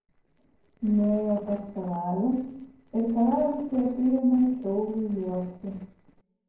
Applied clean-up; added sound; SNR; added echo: neural separator model SepFormer DNS4.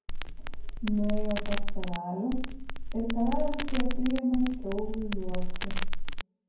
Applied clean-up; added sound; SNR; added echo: none; Crackle; -5 dB; reverberation time 0.9 s.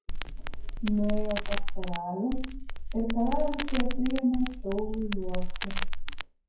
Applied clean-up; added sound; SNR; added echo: classical method WPE with log-MMSE.